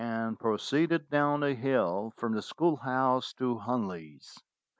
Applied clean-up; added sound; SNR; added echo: none; none; none; none.